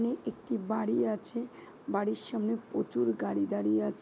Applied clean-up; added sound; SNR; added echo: none; none; none; none.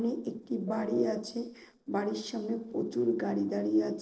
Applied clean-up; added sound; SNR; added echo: neural separator model SepFormer DNS4.